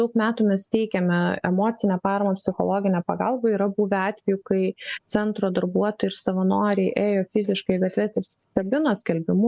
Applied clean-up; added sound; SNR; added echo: none; none; none; none.